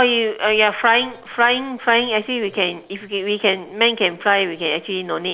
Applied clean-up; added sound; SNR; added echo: none; none; none; none.